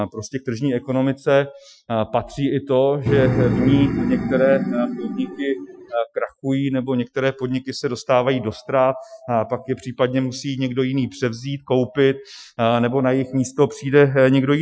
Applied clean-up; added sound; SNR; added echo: classical method Wiener filter.